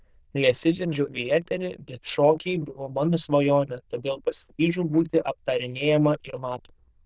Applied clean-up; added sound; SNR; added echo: neural diffusion model UNIVERSE++.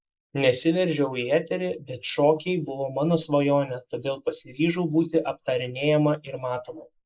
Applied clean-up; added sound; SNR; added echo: neural mask model Resemble Enhance denoiser.